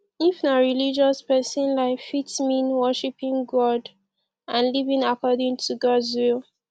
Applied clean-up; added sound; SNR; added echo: none; none; none; none.